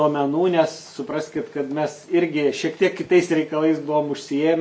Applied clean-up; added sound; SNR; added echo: none; none; none; none.